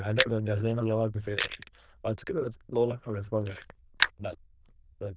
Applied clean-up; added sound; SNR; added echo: neural diffusion model UNIVERSE++.